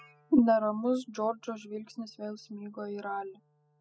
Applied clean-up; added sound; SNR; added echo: classical method spectral subtraction.